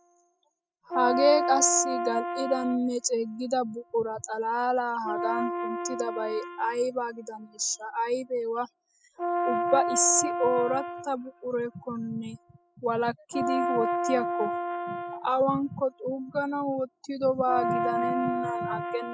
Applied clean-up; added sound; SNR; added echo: classical method spectral subtraction.